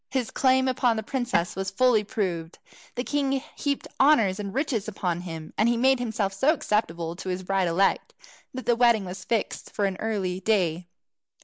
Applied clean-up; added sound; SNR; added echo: neural mask model Resemble Enhance denoiser.